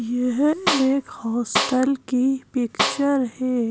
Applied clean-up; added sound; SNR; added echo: none; Snare drum; 5 dB; none.